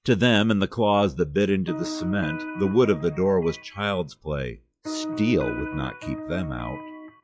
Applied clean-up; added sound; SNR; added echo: classical method log-MMSE.